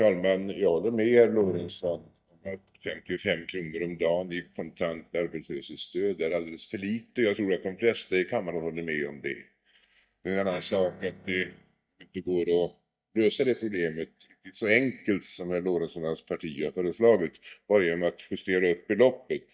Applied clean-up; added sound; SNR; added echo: neural mask model DeepFilterNet 3.